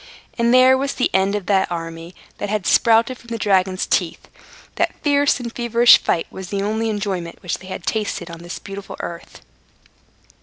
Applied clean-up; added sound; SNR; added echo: none; none; none; none.